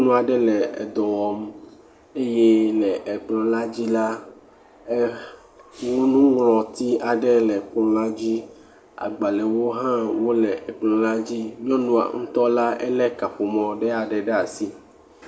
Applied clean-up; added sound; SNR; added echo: none; none; none; none.